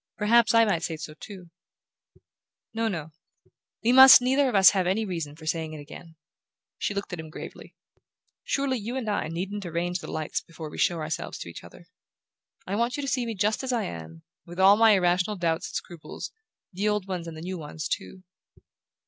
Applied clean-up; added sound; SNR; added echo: none; none; none; none.